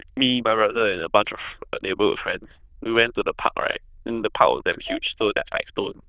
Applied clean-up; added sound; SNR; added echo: neural diffusion model UNIVERSE++.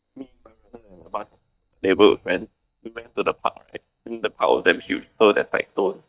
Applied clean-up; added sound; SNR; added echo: neural mask model DeepFilterNet 3.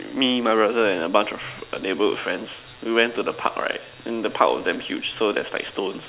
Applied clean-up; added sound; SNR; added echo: none; none; none; none.